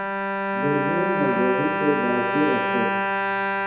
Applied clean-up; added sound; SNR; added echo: none; Bowed string instrument; -2 dB; reverberation time 2.3 s.